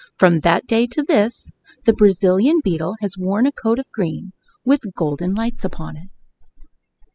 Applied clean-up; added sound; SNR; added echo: classical method spectral subtraction.